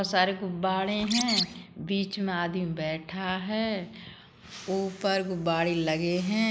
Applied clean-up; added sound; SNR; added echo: none; Bird; 3 dB; none.